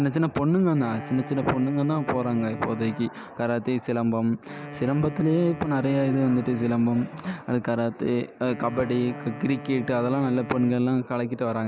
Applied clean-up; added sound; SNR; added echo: none; Wind instrument, woodwind instrument; 15 dB; none.